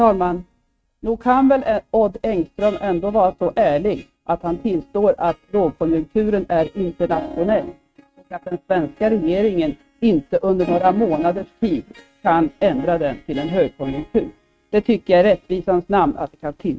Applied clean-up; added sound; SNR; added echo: neural mask model RNNoise.